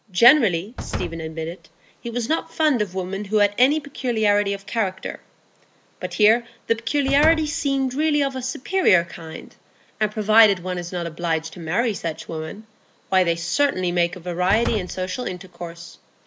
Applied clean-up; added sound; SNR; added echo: none; Slam; 12 dB; none.